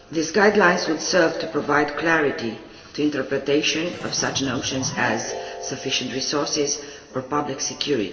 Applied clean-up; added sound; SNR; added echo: none; Keyboard (musical); 17 dB; reverberation time 1.7 s.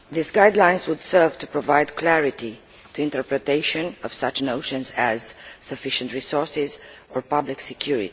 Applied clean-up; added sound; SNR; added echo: none; none; none; none.